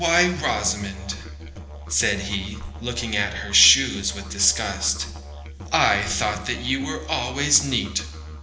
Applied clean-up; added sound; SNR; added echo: none; Musical instrument; 12 dB; reverberation time 0.8 s.